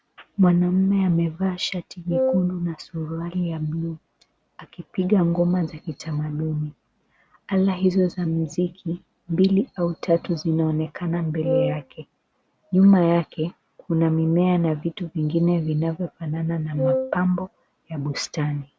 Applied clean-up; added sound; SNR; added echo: none; Wind instrument, woodwind instrument; 2 dB; none.